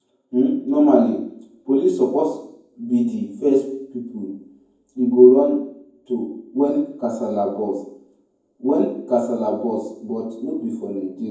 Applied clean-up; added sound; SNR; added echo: none; none; none; reverberation time 0.9 s.